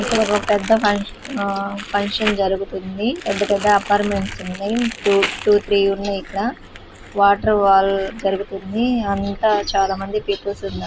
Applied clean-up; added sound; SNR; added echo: none; Crumpling, crinkling; 13 dB; none.